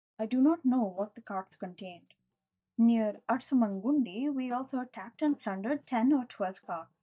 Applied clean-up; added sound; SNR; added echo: neural mask model DeepFilterNet 3.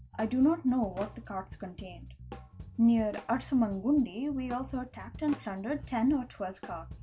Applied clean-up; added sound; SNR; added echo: none; Bass guitar + Drum kit; 15 dB; none.